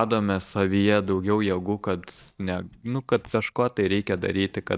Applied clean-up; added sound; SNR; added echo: neural mask model DeepFilterNet 3.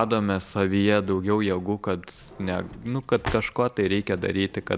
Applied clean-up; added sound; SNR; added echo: none; Drawer open or close; 17 dB; none.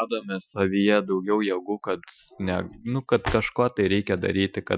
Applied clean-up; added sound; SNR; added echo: classical method Wiener filter.